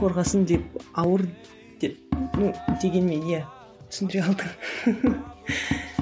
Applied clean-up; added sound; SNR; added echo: none; Tap; 8 dB; none.